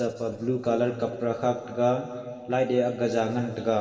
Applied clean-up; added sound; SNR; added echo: none; none; none; reverberation time 2.4 s.